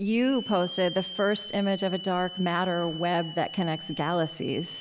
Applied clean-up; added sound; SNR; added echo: none; Hiss / Alarm; 13 dB; none.